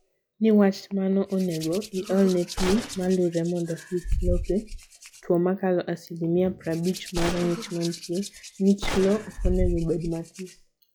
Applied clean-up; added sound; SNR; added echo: classical method log-MMSE.